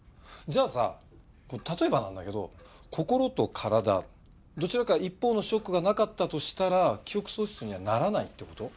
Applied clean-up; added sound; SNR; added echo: none; none; none; none.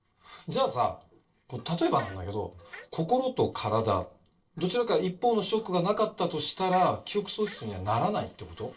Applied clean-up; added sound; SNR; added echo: neural separator model SepFormer DNS4.